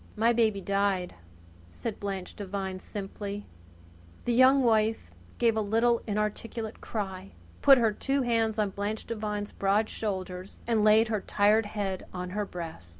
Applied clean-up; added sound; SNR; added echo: none; none; none; none.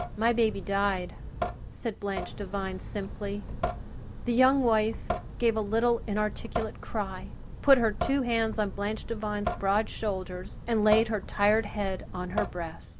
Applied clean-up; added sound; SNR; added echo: none; Drip / Sink (filling or washing) / Water tap, faucet; 8 dB; none.